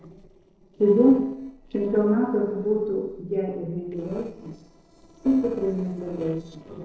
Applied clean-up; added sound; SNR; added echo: neural separator model SepFormer DNS4.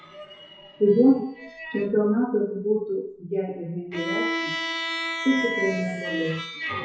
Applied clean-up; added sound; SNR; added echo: classical method WPE with log-MMSE.